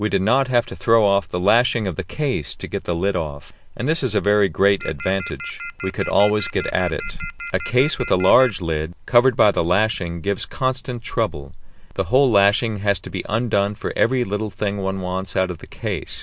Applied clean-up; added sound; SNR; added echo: none; Telephone; 13 dB; none.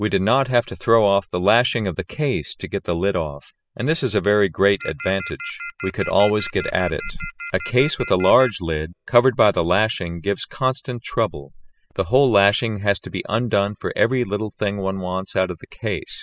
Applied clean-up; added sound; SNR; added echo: classical method spectral subtraction.